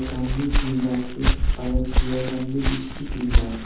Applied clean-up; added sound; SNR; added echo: none; Walk, footsteps; -4 dB; reverberation time 0.9 s.